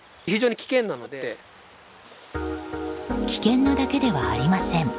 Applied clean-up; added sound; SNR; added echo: none; none; none; none.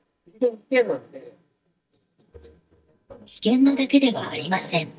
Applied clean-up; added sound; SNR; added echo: neural mask model DeepFilterNet 3.